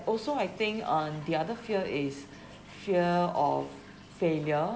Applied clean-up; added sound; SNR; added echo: none; none; none; none.